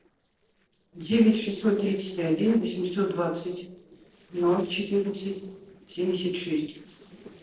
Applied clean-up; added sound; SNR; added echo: neural separator model SepFormer DNS4.